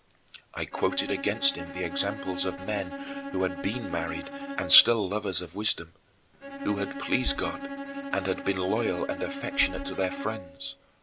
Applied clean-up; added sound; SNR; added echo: none; Bowed string instrument; 8 dB; none.